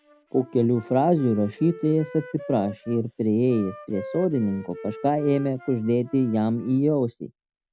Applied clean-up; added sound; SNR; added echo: none; Wind instrument, woodwind instrument; 18 dB; none.